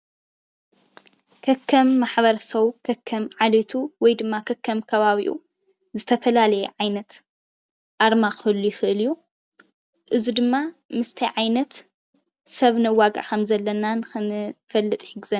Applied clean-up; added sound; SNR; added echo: none; none; none; none.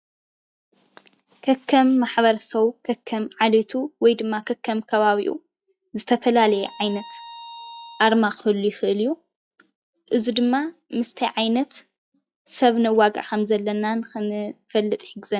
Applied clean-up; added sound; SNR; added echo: classical method log-MMSE.